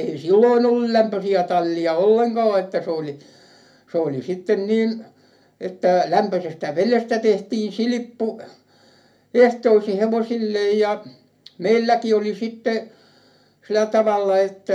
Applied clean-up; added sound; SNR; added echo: none; none; none; reverberation time 0.3 s.